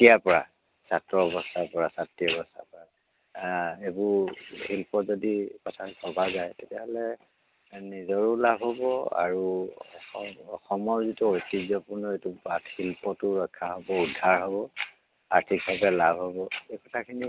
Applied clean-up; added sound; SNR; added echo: none; none; none; none.